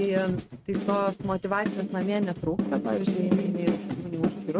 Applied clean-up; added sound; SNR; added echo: neural mask model RNNoise.